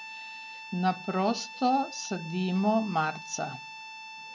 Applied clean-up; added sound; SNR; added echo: none; Harmonica; 13 dB; none.